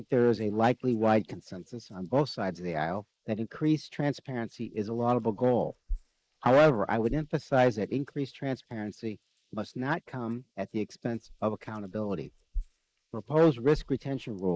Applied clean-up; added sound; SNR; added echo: neural mask model Resemble Enhance denoiser.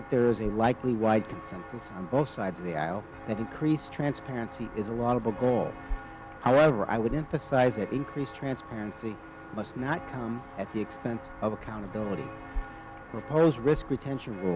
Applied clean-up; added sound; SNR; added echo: none; Walk, footsteps; 12 dB; none.